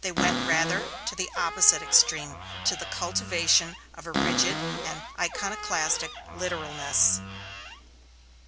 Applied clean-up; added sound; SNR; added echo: none; Cupboard open or close; 5 dB; none.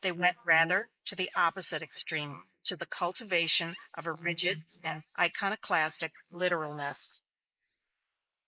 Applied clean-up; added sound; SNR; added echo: neural mask model Resemble Enhance denoiser.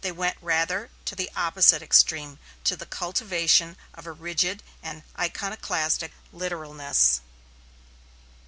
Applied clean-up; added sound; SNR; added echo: none; none; none; none.